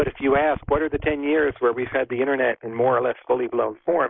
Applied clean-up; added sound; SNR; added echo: neural mask model Resemble Enhance denoiser.